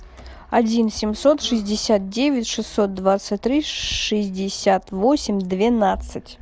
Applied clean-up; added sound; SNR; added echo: none; none; none; none.